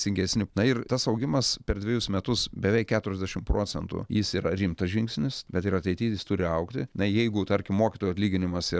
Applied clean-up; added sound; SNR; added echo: none; none; none; none.